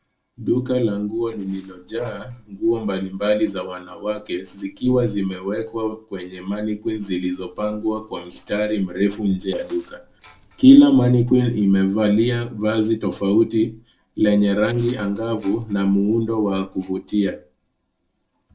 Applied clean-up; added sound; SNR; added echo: neural separator model SepFormer DNS4.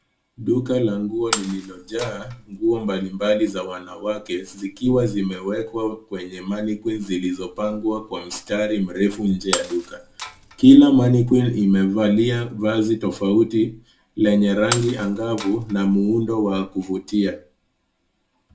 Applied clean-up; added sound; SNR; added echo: none; Shatter; 12 dB; reverberation time 0.2 s.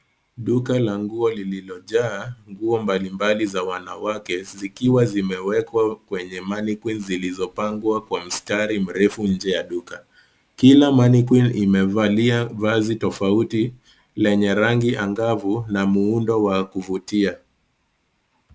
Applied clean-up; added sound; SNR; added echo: none; none; none; none.